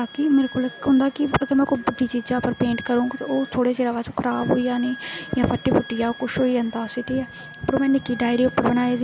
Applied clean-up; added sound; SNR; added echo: none; Wind instrument, woodwind instrument; 18 dB; none.